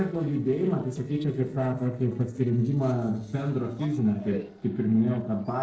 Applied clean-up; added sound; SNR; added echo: neural separator model SepFormer DNS4.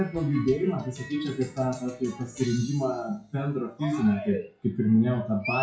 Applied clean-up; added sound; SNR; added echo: classical method WPE with log-MMSE.